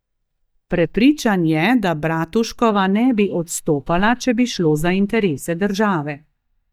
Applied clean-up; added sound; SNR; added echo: neural mask model DeepFilterNet 3.